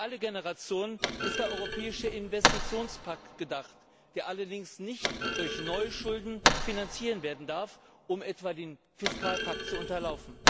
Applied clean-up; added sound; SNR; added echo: none; Thump, thud; -2 dB; none.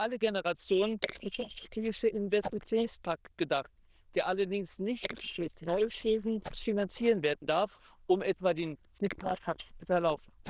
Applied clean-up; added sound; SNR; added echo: neural diffusion model UNIVERSE++.